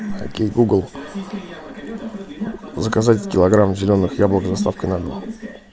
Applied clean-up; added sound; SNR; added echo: none; none; none; none.